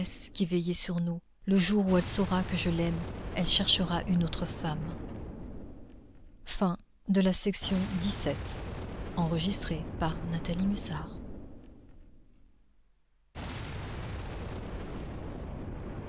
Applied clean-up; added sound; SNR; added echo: none; Boom; 9 dB; none.